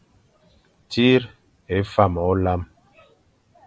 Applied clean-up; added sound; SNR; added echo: none; none; none; none.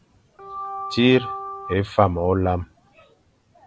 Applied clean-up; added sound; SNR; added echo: none; Organ; 9 dB; none.